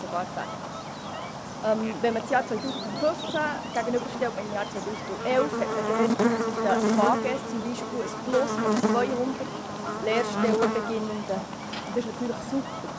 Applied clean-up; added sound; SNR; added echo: none; Buzz; 0 dB; none.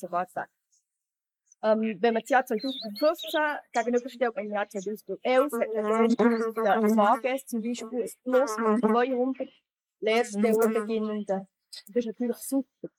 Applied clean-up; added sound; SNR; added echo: neural mask model Resemble Enhance denoiser.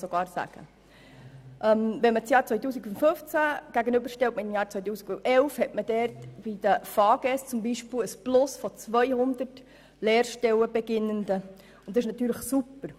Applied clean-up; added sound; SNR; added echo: none; none; none; none.